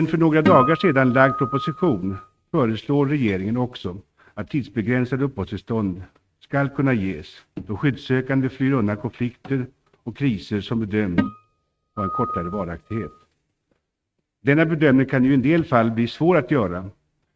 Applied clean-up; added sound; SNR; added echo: neural mask model RNNoise.